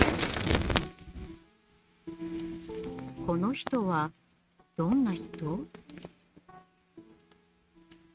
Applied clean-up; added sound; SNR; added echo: neural mask model RNNoise.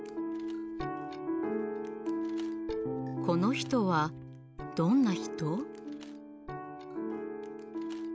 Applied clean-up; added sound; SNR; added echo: none; none; none; none.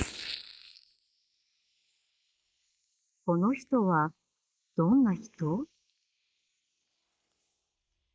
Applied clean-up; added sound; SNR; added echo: neural mask model Resemble Enhance denoiser.